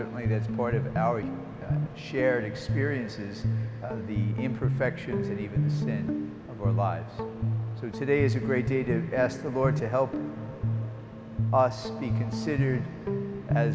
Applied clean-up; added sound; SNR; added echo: none; Guitar; -1 dB; none.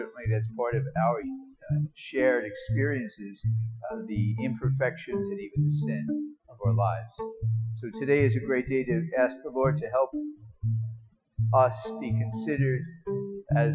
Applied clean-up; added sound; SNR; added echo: classical method Wiener filter.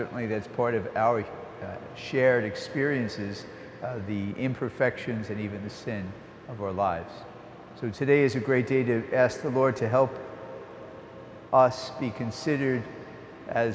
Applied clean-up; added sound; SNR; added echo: none; none; none; none.